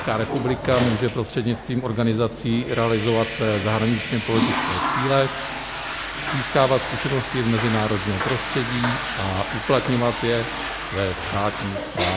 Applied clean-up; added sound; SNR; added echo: none; Toilet flush / Water; 5 dB; none.